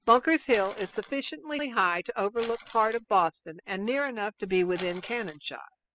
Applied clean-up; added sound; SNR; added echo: classical method spectral subtraction.